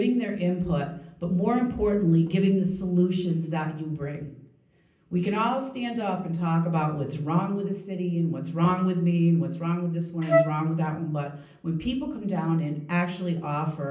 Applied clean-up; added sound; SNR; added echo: none; Wind instrument, woodwind instrument; -1 dB; reverberation time 0.6 s.